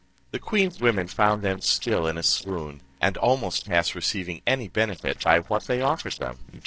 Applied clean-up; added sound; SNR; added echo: neural separator model SepFormer DNS4.